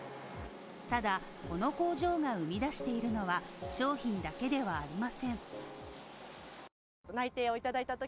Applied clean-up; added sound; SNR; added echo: none; none; none; none.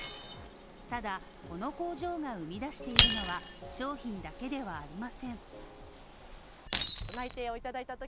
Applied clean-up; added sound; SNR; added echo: none; Shatter; -2 dB; none.